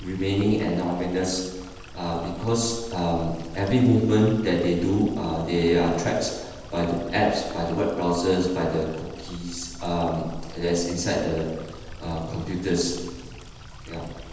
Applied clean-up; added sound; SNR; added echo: none; Stream; 15 dB; reverberation time 1.1 s.